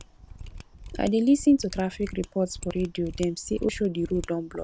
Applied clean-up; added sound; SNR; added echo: none; Mechanisms; 15 dB; none.